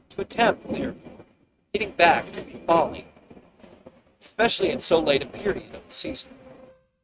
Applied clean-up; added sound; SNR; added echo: neural mask model RNNoise.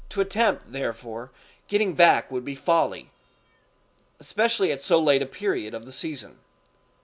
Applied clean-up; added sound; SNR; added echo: none; none; none; none.